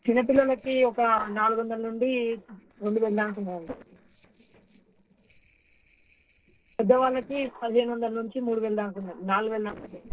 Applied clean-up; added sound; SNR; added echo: neural separator model SepFormer DNS4.